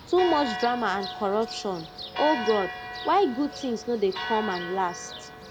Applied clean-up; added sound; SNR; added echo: none; Church bell; 9 dB; none.